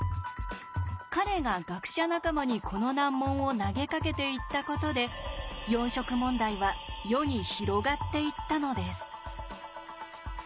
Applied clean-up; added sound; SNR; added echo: none; none; none; none.